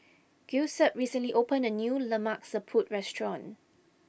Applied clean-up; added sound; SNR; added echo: none; none; none; none.